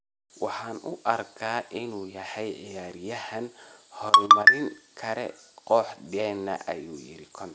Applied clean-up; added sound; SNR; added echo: none; none; none; none.